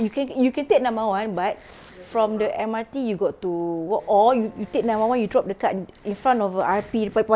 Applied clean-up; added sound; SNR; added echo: none; none; none; none.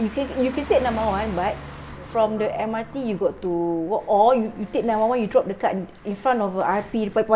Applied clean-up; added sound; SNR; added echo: none; Car passing by; 17 dB; reverberation time 0.6 s.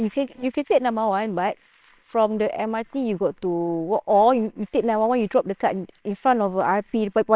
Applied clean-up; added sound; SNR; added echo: neural separator model SepFormer WHAMR!.